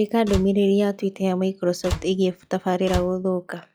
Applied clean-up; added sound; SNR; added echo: classical method log-MMSE.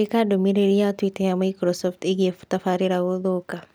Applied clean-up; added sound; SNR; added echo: none; none; none; none.